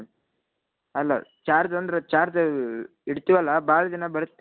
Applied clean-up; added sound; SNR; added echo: none; none; none; none.